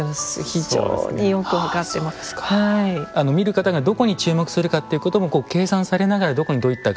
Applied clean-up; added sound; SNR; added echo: none; none; none; none.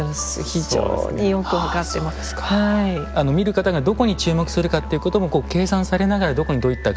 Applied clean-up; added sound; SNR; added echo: none; Musical instrument; 11 dB; none.